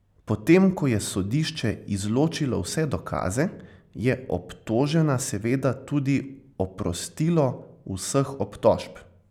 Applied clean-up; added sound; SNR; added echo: none; none; none; none.